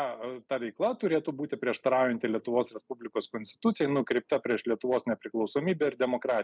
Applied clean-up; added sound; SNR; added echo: none; none; none; none.